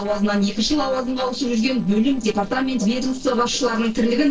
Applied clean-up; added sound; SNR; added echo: neural separator model SepFormer DNS4.